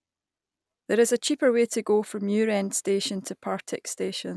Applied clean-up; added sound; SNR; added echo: none; none; none; none.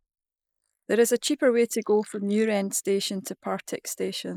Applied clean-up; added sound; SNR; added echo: neural mask model Resemble Enhance denoiser.